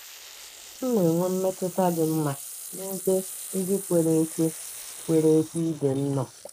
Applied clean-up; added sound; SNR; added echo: neural mask model Resemble Enhance denoiser.